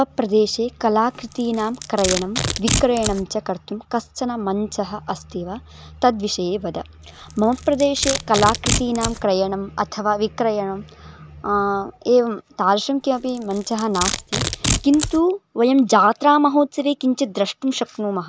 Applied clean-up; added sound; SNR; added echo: none; Domestic sounds, home sounds; 9 dB; none.